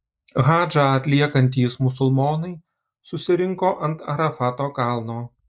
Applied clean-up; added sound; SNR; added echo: neural mask model Resemble Enhance denoiser.